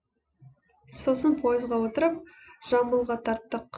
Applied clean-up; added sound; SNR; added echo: none; none; none; none.